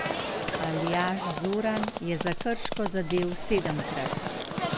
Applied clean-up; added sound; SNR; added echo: none; Livestock, farm animals, working animals; 3 dB; none.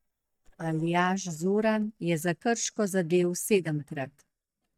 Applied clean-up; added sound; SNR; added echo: neural mask model DeepFilterNet 3.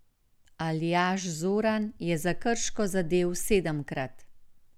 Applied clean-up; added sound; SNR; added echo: none; none; none; none.